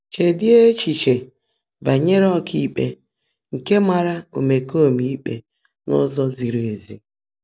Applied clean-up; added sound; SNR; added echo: none; none; none; none.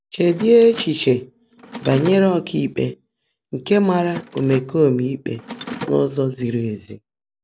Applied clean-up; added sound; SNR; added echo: none; Mechanisms; 17 dB; none.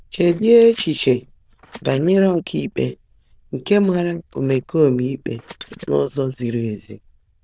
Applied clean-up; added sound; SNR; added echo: neural diffusion model UNIVERSE++.